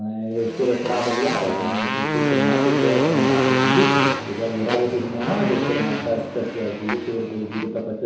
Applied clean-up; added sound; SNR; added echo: none; Motorcycle; -1 dB; reverberation time 2.6 s.